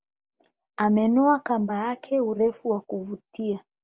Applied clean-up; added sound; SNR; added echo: none; none; none; none.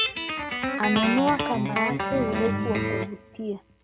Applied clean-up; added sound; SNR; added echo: none; Guitar; 0 dB; none.